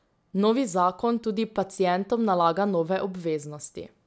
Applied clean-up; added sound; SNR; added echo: none; none; none; none.